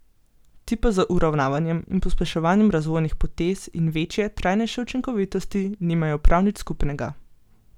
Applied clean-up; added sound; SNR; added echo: none; none; none; none.